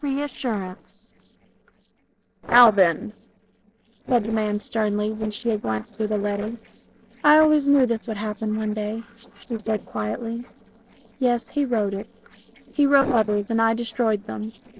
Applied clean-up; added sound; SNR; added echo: neural separator model SepFormer DNS4.